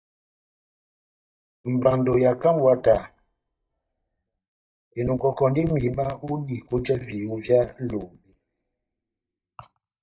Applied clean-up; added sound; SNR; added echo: neural mask model DeepFilterNet 3.